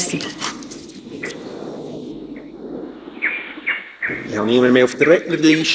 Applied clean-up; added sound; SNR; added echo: neural mask model Resemble Enhance denoiser.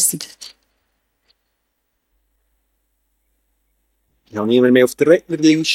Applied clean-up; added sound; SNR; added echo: neural mask model DeepFilterNet 3.